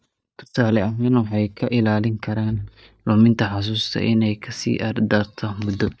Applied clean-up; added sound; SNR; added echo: neural mask model DeepFilterNet 3.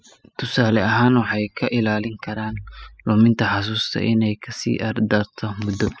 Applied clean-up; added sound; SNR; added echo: classical method spectral subtraction.